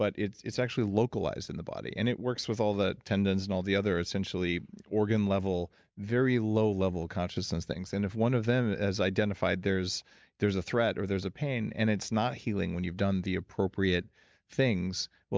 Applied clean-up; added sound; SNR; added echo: none; none; none; none.